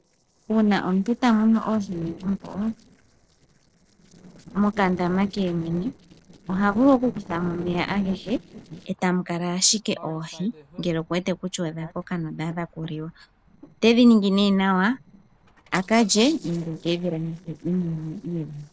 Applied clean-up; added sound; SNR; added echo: neural separator model SepFormer DNS4.